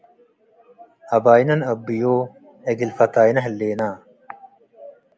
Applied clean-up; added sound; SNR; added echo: none; none; none; none.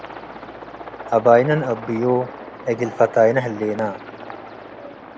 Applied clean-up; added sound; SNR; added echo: none; Aircraft; 15 dB; none.